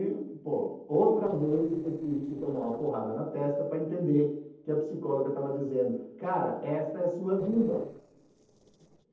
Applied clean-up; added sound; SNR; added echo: neural separator model SepFormer DNS4.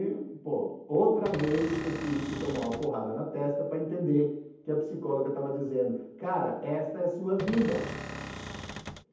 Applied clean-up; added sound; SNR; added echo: none; Cupboard open or close / Door; 9 dB; reverberation time 0.8 s.